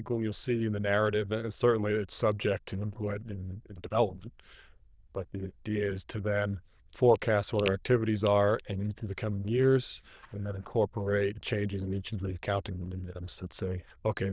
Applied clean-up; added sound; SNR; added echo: neural diffusion model UNIVERSE++.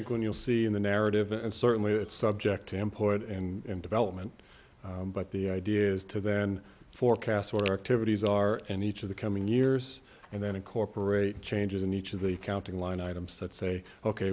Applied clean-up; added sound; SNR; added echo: none; Crack; 18 dB; none.